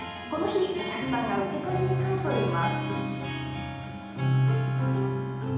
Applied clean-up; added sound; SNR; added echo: none; Harp; 11 dB; reverberation time 1.0 s.